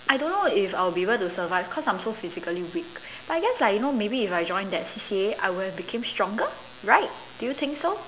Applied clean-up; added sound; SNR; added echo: none; none; none; none.